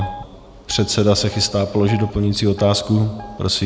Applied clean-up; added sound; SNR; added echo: none; Guitar; 18 dB; none.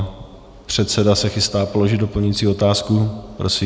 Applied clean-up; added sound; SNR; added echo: none; none; none; none.